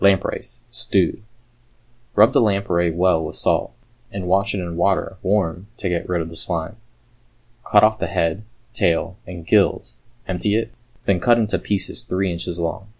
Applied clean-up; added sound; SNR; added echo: none; none; none; none.